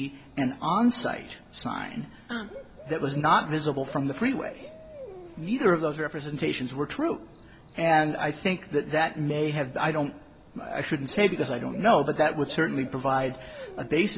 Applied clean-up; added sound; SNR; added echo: none; Cricket / Bird; 20 dB; none.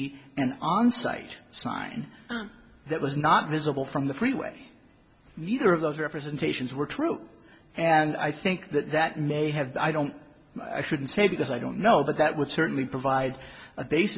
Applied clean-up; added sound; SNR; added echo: none; none; none; none.